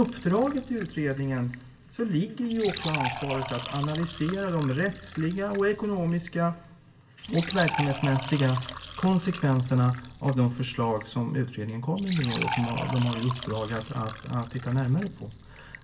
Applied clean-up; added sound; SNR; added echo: none; Fill (with liquid) / Trickle, dribble; 11 dB; reverberation time 0.2 s.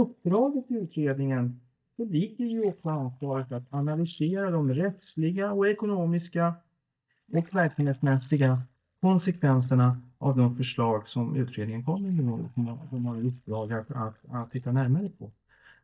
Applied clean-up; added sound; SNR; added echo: neural mask model DeepFilterNet 3.